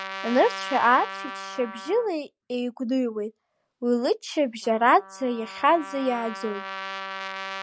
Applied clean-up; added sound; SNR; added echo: none; Trumpet; 12 dB; none.